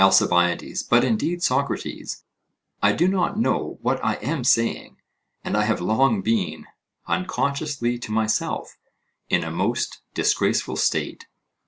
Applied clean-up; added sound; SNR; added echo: none; none; none; none.